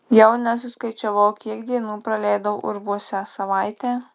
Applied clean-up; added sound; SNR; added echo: none; none; none; none.